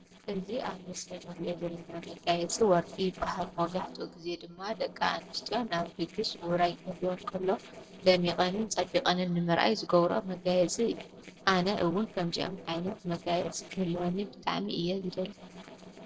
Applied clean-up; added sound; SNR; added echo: neural separator model SepFormer DNS4.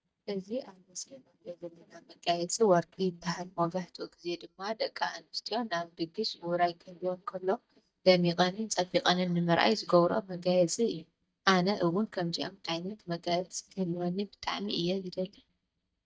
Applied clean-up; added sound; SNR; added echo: neural mask model DeepFilterNet 3.